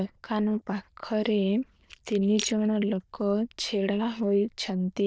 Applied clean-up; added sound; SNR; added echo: neural diffusion model UNIVERSE++.